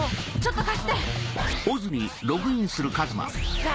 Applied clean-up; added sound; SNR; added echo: none; Scratching (performance technique); 19 dB; none.